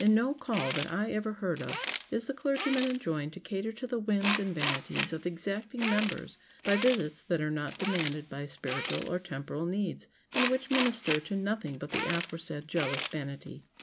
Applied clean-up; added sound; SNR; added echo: none; Tools; 7 dB; none.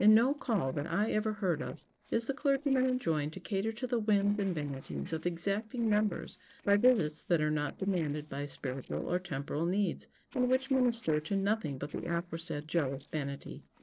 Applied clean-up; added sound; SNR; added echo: neural separator model SepFormer DNS4.